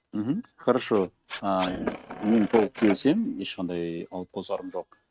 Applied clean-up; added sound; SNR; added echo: neural mask model RNNoise.